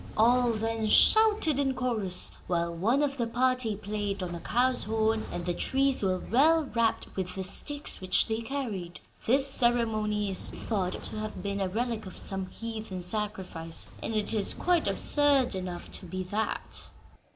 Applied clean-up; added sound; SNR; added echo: none; Sliding door / Train; 15 dB; none.